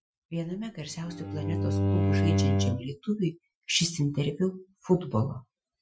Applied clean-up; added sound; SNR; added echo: classical method Wiener filter.